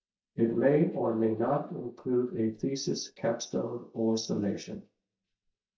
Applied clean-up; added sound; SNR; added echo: neural mask model DeepFilterNet 3.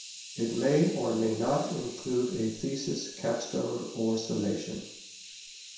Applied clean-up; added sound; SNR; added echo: none; Hiss; 15 dB; reverberation time 0.7 s.